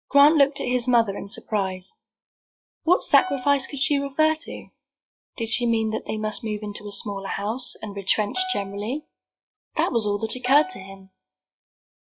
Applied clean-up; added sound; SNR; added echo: classical method log-MMSE.